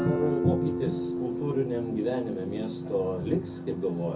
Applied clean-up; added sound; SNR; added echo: none; Guitar; 2 dB; reverberation time 0.3 s.